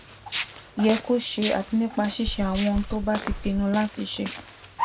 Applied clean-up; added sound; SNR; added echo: none; Walk, footsteps + Run; 6 dB; none.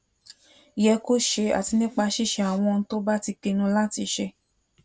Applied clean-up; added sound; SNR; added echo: none; none; none; none.